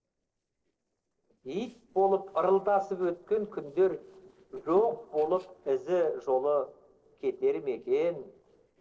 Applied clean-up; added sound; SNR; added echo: neural separator model SepFormer DNS4.